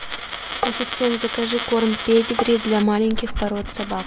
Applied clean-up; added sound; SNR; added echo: none; Coin (dropping) + Tap; 5 dB; none.